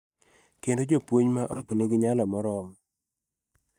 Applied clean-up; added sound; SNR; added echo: neural mask model DeepFilterNet 3.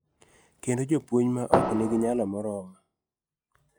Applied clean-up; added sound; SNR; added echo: classical method log-MMSE.